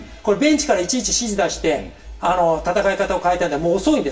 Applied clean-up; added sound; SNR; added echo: none; none; none; reverberation time 0.2 s.